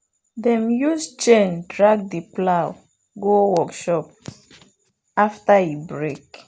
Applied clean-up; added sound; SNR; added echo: none; none; none; none.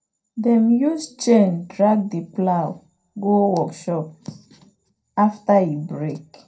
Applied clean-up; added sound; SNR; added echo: none; none; none; reverberation time 0.2 s.